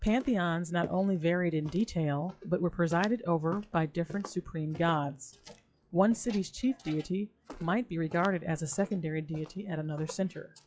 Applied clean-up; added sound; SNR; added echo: classical method log-MMSE.